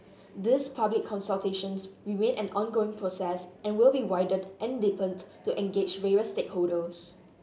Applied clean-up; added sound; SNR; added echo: none; none; none; none.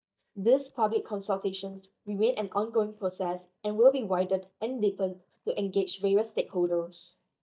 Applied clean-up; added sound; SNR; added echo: neural mask model DeepFilterNet 3.